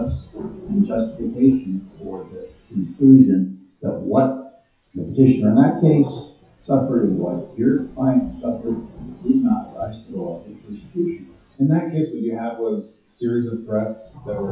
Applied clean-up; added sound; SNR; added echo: classical method WPE with log-MMSE.